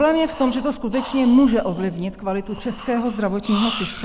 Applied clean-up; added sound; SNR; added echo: none; Breathing; 13 dB; none.